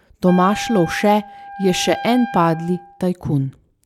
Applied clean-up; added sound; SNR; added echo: none; Wind instrument, woodwind instrument; 13 dB; none.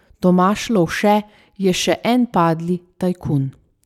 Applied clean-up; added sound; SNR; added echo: none; none; none; none.